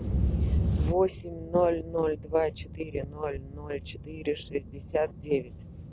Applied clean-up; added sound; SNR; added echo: none; none; none; none.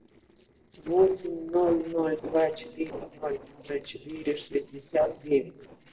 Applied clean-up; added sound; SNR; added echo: neural separator model SepFormer DNS4.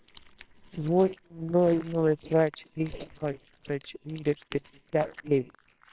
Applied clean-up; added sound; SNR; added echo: neural separator model SepFormer WHAMR!.